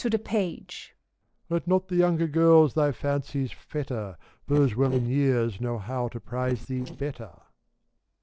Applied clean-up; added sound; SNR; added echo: neural separator model SepFormer DNS4.